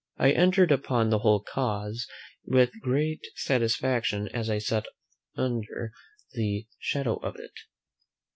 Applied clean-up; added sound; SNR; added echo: none; none; none; none.